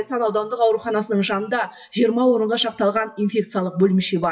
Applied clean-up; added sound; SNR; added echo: classical method WPE with log-MMSE.